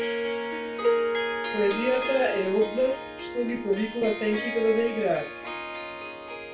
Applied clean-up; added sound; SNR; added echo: none; Harp; 3 dB; reverberation time 0.3 s.